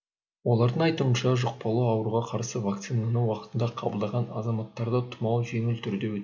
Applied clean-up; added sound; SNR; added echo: none; none; none; none.